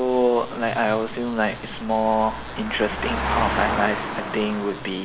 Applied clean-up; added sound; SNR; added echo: none; Engine; 7 dB; none.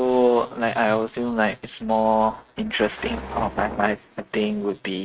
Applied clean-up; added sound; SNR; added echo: neural mask model RNNoise.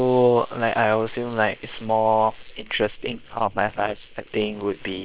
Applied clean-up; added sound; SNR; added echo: neural separator model SepFormer WHAM!.